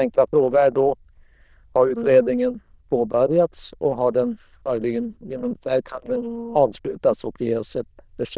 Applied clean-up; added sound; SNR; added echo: neural diffusion model UNIVERSE++.